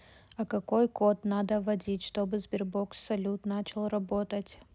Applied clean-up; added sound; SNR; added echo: none; none; none; none.